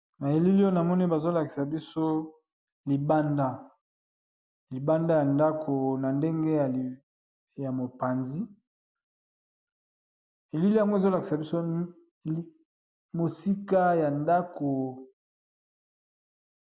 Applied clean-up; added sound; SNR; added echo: none; none; none; none.